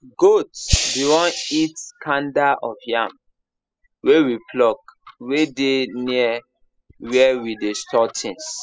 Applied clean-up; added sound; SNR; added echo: classical method spectral subtraction.